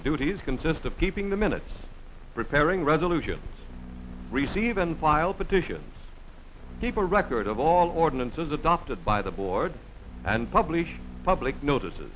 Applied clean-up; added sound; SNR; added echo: none; Bowed string instrument; 16 dB; none.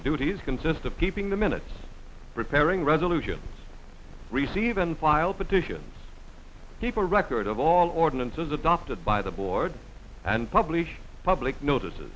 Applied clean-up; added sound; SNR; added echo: none; none; none; none.